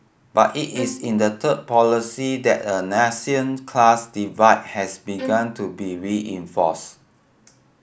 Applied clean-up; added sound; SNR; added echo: none; Bowed string instrument; 14 dB; none.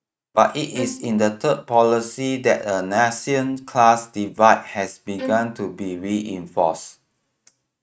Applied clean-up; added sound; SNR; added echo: neural mask model RNNoise.